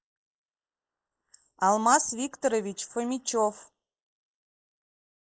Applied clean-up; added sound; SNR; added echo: neural mask model Resemble Enhance denoiser.